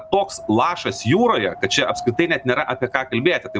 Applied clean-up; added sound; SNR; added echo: none; Wind; 17 dB; none.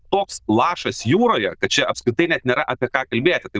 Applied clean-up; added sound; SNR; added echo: neural diffusion model UNIVERSE++.